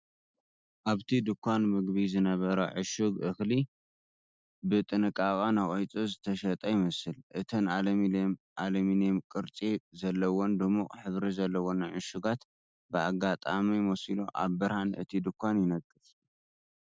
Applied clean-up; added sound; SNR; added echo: none; none; none; none.